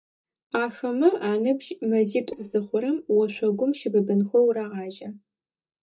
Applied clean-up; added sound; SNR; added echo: neural mask model DeepFilterNet 3.